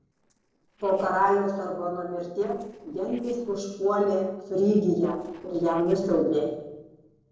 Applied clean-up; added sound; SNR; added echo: neural separator model SepFormer DNS4.